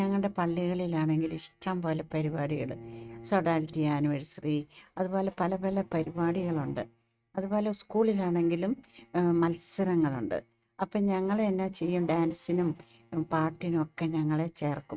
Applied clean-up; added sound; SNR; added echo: neural mask model RNNoise.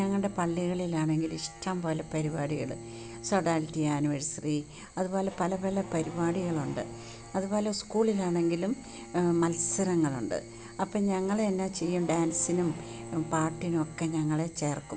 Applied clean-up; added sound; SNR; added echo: none; Race car, auto racing / Accelerating, revving, vroom + Bowed string instrument; 16 dB; none.